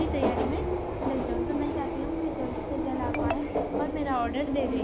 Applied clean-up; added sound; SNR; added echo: none; Subway, metro, underground; -3 dB; none.